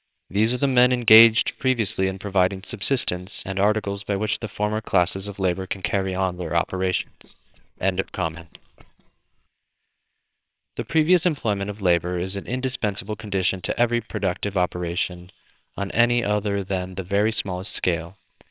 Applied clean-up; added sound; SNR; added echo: neural separator model SepFormer WHAMR!.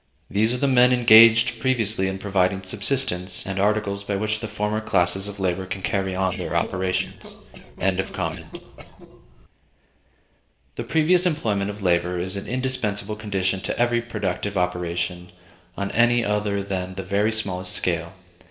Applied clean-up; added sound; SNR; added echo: neural separator model SepFormer DNS4.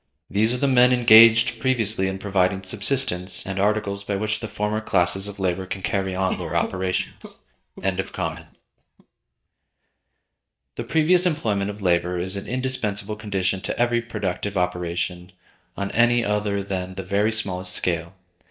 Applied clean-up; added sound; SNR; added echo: neural mask model DeepFilterNet 3.